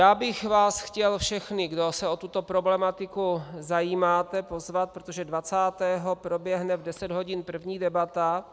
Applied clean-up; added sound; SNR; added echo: none; none; none; none.